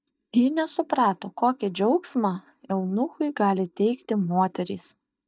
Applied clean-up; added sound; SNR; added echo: neural mask model DeepFilterNet 3.